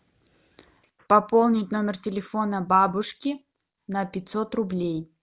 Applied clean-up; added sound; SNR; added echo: none; none; none; none.